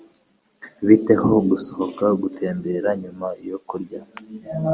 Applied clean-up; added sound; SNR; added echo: none; none; none; none.